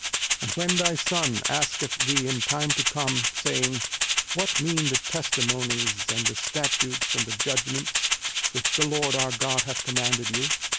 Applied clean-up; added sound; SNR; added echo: none; Rattle (instrument); -5 dB; none.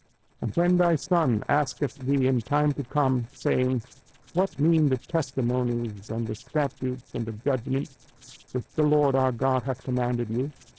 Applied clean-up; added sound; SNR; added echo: neural separator model SepFormer DNS4.